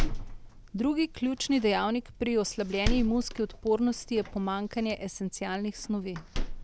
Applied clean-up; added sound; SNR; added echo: none; Door; 5 dB; none.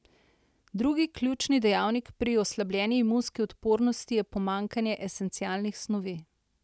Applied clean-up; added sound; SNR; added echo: none; none; none; none.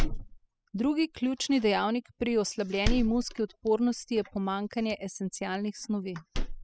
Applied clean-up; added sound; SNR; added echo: classical method spectral subtraction.